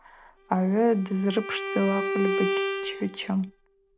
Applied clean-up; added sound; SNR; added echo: none; Bowed string instrument; 4 dB; none.